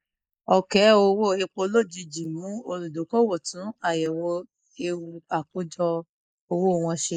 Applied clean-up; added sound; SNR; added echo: neural mask model Resemble Enhance denoiser.